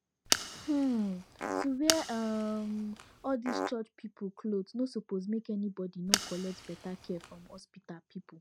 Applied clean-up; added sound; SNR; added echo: none; Fire + Fart; 1 dB; none.